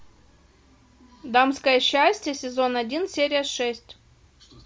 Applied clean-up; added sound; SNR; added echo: none; none; none; none.